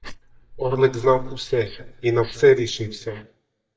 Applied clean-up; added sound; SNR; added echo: neural mask model DeepFilterNet 3.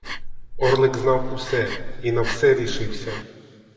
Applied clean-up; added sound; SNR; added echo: none; Breathing; 5 dB; reverberation time 2.1 s.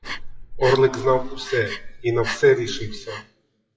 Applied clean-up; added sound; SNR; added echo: classical method WPE with log-MMSE.